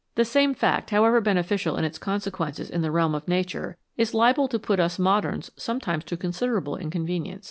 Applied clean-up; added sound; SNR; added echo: none; none; none; none.